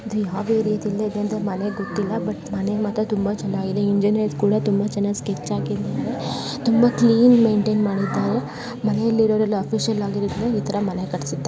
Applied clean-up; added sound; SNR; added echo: none; none; none; none.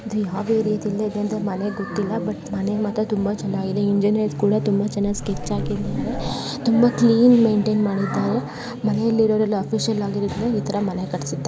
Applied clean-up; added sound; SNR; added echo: none; Water / Splash, splatter; 10 dB; none.